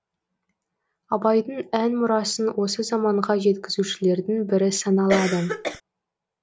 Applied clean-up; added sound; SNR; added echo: none; Cough; 4 dB; none.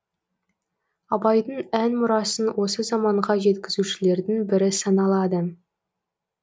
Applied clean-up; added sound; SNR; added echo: none; none; none; none.